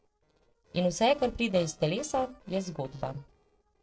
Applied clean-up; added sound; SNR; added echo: neural separator model SepFormer DNS4.